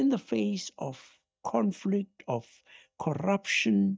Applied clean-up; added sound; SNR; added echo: neural mask model DeepFilterNet 3.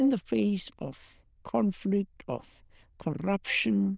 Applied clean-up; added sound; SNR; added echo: neural diffusion model UNIVERSE++.